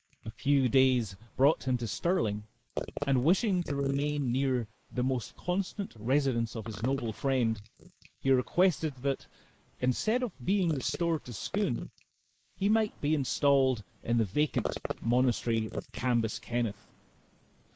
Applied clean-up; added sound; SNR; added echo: neural mask model Resemble Enhance denoiser.